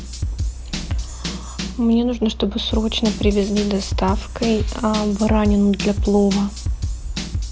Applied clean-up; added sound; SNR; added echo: none; Drum / Drum kit; 6 dB; none.